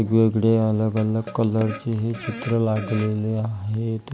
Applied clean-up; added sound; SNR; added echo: none; Fart; 16 dB; none.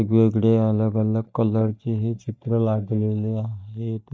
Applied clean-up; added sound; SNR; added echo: neural mask model DeepFilterNet 3.